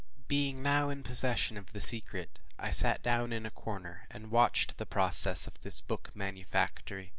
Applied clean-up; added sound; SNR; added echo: none; none; none; none.